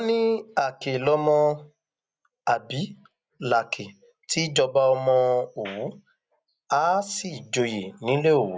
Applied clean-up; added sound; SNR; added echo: none; none; none; none.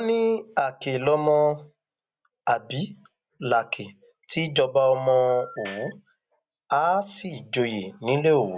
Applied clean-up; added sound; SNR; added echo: none; Telephone; 17 dB; none.